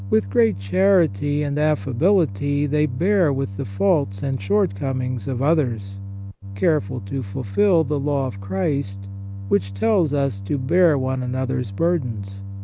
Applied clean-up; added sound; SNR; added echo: none; Organ; 10 dB; none.